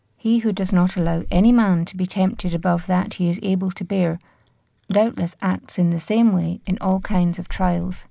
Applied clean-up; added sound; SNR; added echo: none; Chewing, mastication; 12 dB; none.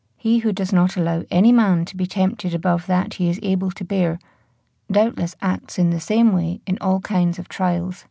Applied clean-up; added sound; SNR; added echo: none; none; none; none.